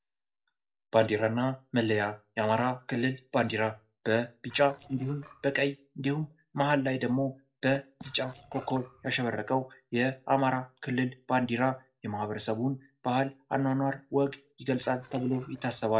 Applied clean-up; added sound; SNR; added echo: neural separator model SepFormer DNS4.